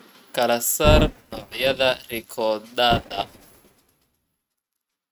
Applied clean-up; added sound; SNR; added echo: neural mask model RNNoise.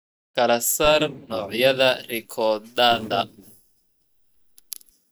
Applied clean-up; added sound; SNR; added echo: neural mask model DeepFilterNet 3.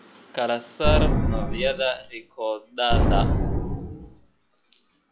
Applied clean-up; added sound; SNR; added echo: classical method log-MMSE.